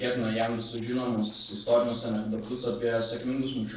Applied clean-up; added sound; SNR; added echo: neural separator model SepFormer DNS4.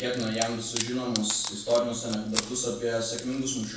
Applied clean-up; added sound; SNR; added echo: none; Wood; 9 dB; reverberation time 0.6 s.